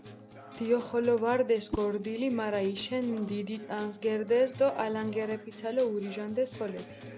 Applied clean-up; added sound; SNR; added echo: none; Whoosh, swoosh, swish + Acoustic guitar; 15 dB; none.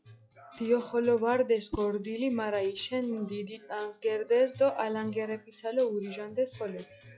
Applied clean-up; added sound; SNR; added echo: classical method log-MMSE.